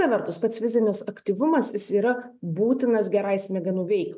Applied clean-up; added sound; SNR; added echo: none; none; none; none.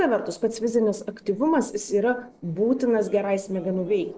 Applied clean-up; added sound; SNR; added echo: neural separator model SepFormer DNS4.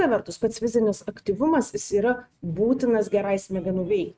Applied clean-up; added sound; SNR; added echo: neural mask model RNNoise.